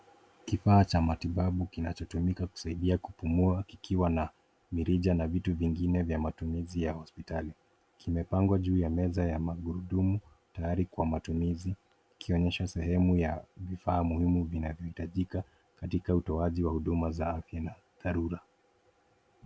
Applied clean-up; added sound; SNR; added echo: none; none; none; none.